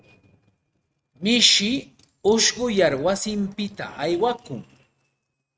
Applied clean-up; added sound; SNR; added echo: neural mask model RNNoise.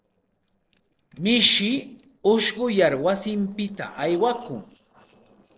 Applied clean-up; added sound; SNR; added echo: neural separator model SepFormer DNS4.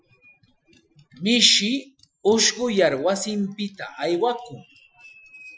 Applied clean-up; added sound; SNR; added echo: classical method Wiener filter.